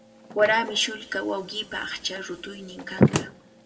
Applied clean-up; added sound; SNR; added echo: none; Slam; 1 dB; reverberation time 1.2 s.